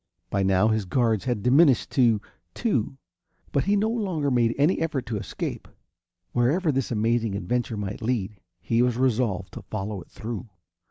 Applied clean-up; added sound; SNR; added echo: none; none; none; none.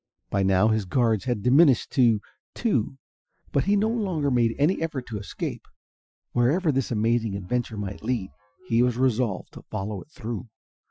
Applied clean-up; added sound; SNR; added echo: classical method Wiener filter.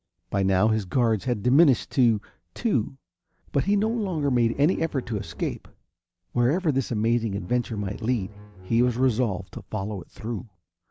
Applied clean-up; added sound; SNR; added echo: none; Bowed string instrument; 17 dB; none.